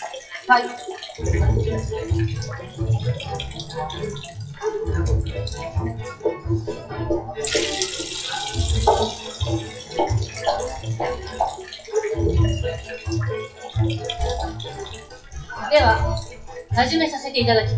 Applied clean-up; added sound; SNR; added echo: classical method WPE with log-MMSE.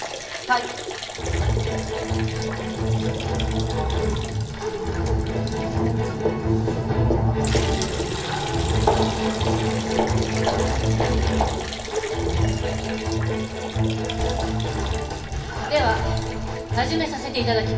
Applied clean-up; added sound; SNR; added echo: none; Liquid; 11 dB; reverberation time 0.3 s.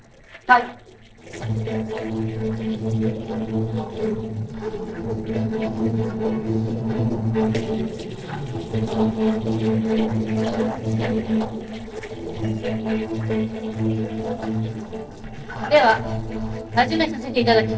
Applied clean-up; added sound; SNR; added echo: neural separator model SepFormer DNS4.